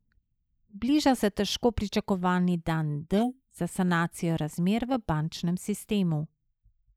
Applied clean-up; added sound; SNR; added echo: neural mask model Resemble Enhance denoiser.